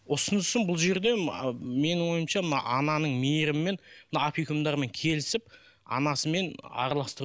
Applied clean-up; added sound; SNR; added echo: none; none; none; none.